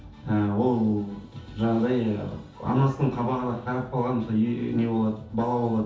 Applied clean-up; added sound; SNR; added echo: none; none; none; reverberation time 0.5 s.